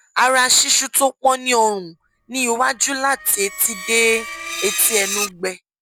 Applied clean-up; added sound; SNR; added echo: none; Screech; 10 dB; none.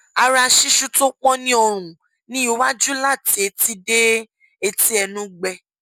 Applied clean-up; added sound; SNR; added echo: none; none; none; none.